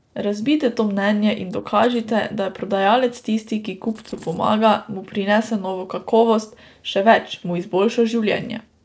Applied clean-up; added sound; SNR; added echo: neural separator model SepFormer DNS4.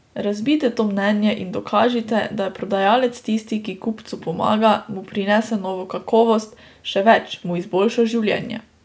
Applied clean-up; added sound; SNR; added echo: none; none; none; none.